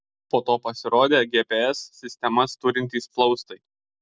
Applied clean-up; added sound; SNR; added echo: none; none; none; none.